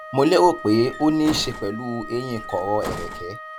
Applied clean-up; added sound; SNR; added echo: none; Wind instrument, woodwind instrument + Bus; 12 dB; none.